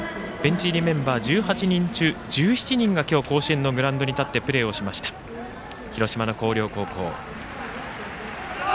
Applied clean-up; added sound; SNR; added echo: none; none; none; none.